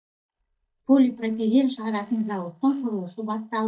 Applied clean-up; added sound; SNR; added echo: neural mask model DeepFilterNet 3.